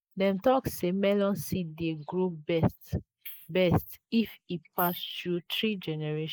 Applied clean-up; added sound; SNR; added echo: neural mask model Resemble Enhance denoiser.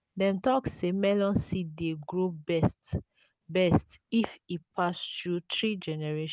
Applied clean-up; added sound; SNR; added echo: none; none; none; none.